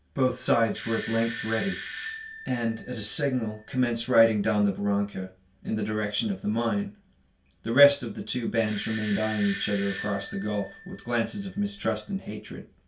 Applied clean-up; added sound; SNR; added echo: none; Bell / Doorbell; 0 dB; reverberation time 0.2 s.